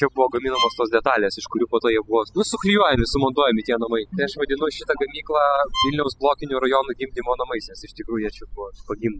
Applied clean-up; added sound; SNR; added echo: classical method spectral subtraction.